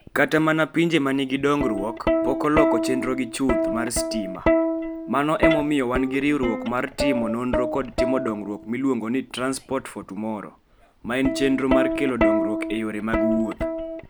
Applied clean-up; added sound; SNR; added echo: none; Plucked string instrument; 2 dB; none.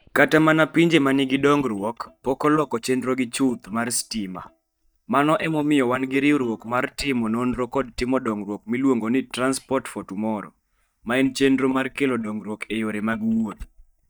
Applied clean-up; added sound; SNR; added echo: neural mask model DeepFilterNet 3.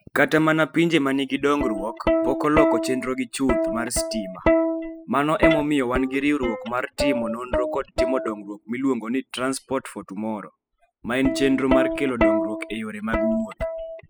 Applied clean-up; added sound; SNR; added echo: classical method spectral subtraction.